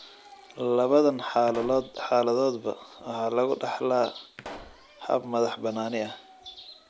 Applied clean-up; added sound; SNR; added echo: none; Explosion; 20 dB; none.